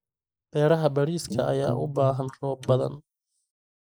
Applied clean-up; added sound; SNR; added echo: neural mask model Resemble Enhance denoiser.